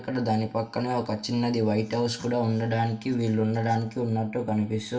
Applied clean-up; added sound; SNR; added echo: none; none; none; reverberation time 0.2 s.